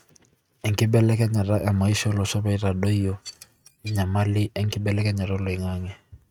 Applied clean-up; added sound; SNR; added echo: neural mask model RNNoise.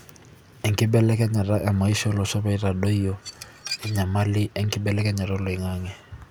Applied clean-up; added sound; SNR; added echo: none; Dishes, pots, and pans / Glass; 13 dB; none.